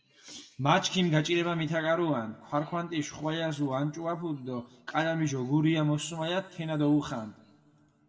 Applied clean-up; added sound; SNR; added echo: none; none; none; reverberation time 1.1 s.